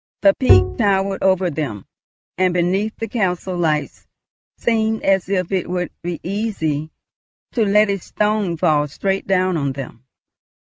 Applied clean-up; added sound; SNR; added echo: none; Bowed string instrument; -4 dB; none.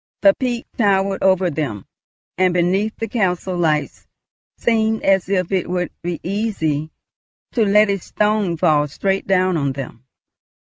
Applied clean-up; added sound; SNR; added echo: none; none; none; none.